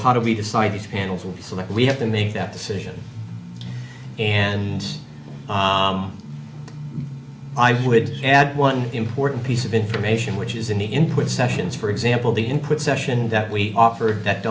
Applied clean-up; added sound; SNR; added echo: none; none; none; none.